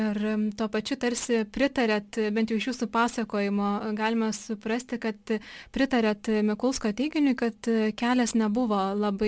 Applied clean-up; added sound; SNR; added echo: none; none; none; none.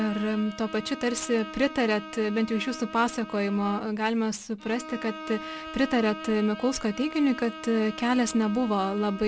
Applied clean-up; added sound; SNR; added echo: none; Bowed string instrument; 13 dB; none.